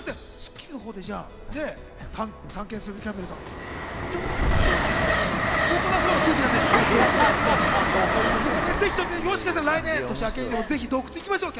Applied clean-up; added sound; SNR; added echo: none; Train; -2 dB; none.